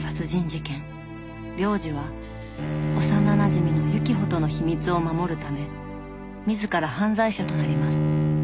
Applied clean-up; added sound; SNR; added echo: none; Bowed string instrument; 0 dB; none.